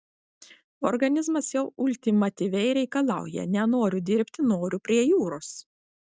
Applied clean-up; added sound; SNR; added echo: none; none; none; none.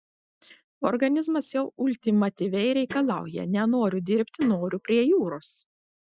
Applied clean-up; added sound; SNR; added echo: classical method Wiener filter.